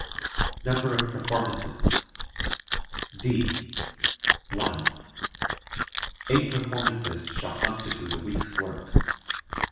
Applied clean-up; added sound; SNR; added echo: none; Chewing, mastication; -3 dB; reverberation time 1.1 s.